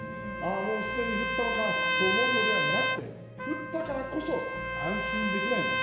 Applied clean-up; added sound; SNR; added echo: none; Trumpet; -2 dB; reverberation time 1.1 s.